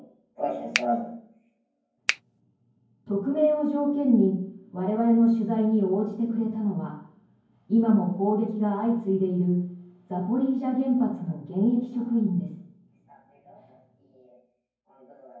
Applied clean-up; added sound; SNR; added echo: none; Finger snapping; 3 dB; reverberation time 0.9 s.